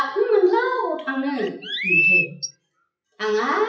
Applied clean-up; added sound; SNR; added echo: classical method WPE with log-MMSE.